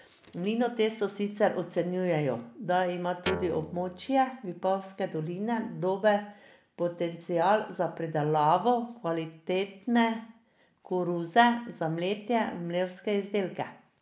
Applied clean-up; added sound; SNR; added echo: none; Guitar; 9 dB; none.